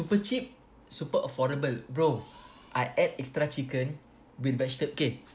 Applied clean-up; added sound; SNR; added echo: none; none; none; none.